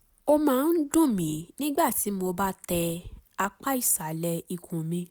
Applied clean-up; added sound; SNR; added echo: none; none; none; none.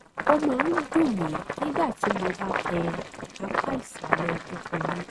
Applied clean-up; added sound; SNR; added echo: neural mask model RNNoise.